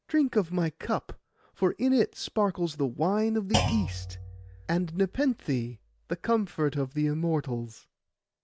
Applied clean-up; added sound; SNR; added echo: none; Thump, thud; 7 dB; none.